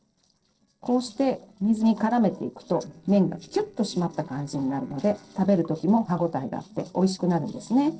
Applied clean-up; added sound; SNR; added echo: neural separator model SepFormer DNS4.